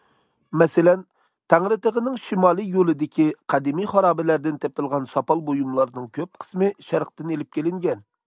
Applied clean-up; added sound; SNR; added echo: none; none; none; none.